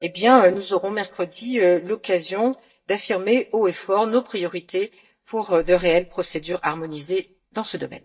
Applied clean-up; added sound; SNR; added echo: neural mask model DeepFilterNet 3.